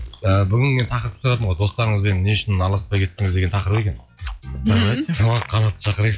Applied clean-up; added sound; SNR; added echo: classical method log-MMSE.